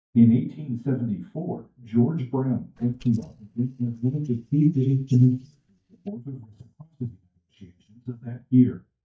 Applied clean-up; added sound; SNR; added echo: neural mask model DeepFilterNet 3.